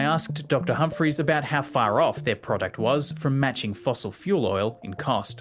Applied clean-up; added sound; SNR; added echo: none; none; none; none.